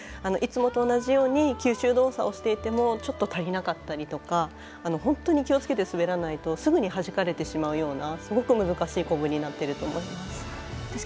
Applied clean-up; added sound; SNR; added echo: none; none; none; none.